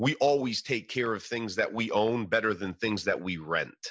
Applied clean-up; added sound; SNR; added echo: none; none; none; none.